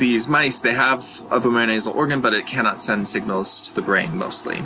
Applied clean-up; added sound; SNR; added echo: none; none; none; none.